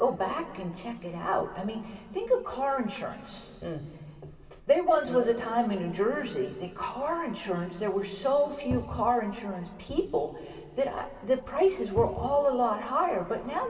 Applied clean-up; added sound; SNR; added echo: none; Cupboard open or close; 6 dB; reverberation time 2.3 s.